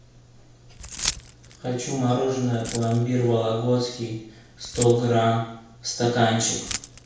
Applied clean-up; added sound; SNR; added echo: none; Keys jangling; 13 dB; reverberation time 0.6 s.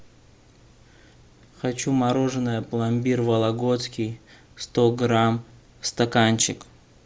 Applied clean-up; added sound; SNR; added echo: none; none; none; none.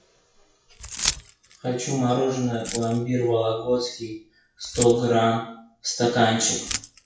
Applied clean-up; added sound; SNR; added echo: classical method WPE with log-MMSE.